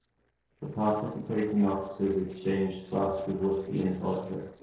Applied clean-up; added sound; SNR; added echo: neural separator model SepFormer DNS4.